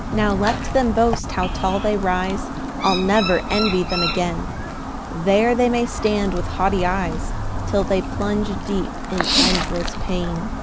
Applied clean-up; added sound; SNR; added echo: none; Chirp, tweet + Ocean; 3 dB; none.